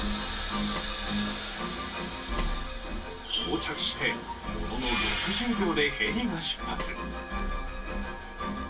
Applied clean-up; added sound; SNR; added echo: none; Snare drum; 18 dB; reverberation time 0.2 s.